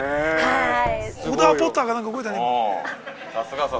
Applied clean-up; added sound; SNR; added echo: none; Sliding door; 19 dB; none.